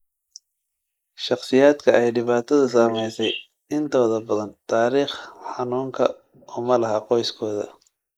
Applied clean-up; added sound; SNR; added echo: neural mask model Resemble Enhance denoiser.